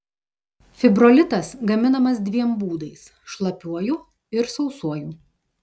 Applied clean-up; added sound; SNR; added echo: none; none; none; none.